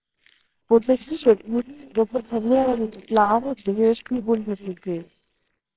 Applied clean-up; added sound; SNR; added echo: neural separator model SepFormer WHAMR!.